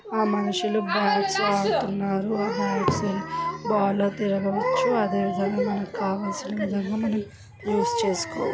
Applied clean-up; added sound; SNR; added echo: none; Bowed string instrument; 19 dB; none.